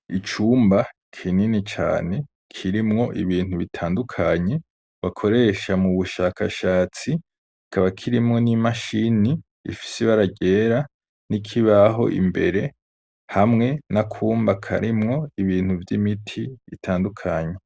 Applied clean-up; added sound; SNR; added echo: none; none; none; none.